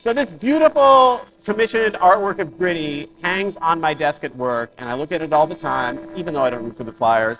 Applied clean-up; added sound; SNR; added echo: neural separator model SepFormer DNS4.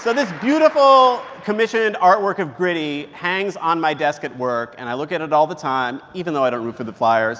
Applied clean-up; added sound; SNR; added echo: none; none; none; none.